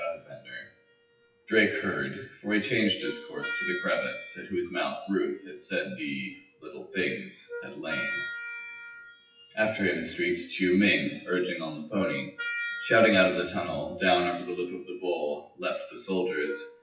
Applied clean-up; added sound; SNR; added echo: classical method WPE with log-MMSE.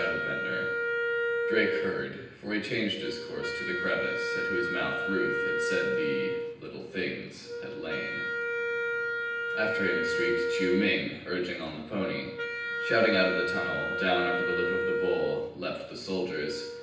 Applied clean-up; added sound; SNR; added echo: none; Wind instrument, woodwind instrument; -1 dB; reverberation time 0.9 s.